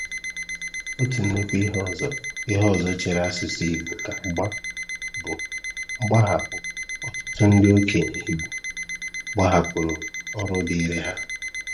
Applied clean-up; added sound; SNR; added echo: none; Alarm; 8 dB; none.